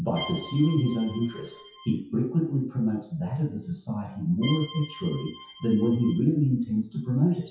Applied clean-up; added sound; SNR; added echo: classical method WPE with log-MMSE.